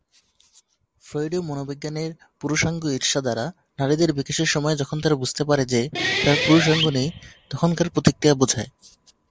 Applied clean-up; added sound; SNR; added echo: none; Guitar; 3 dB; none.